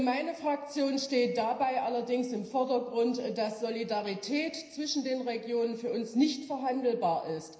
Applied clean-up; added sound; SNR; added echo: none; none; none; reverberation time 0.9 s.